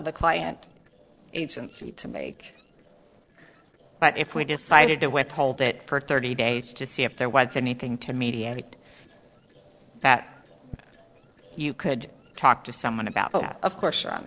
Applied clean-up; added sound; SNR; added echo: neural separator model SepFormer DNS4.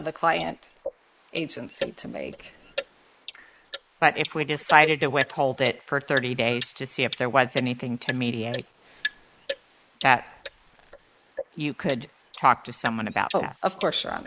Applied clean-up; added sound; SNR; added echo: neural mask model Resemble Enhance denoiser.